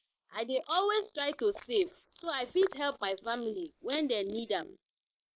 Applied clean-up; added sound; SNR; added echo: neural mask model Resemble Enhance denoiser.